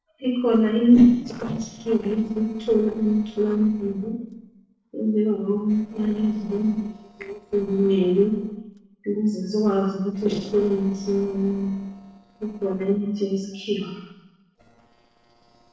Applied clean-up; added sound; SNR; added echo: neural separator model SepFormer DNS4.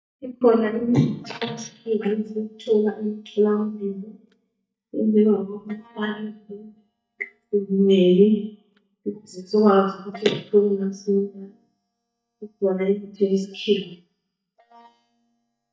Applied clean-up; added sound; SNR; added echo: neural mask model DeepFilterNet 3.